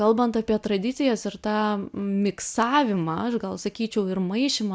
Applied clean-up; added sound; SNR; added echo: none; none; none; none.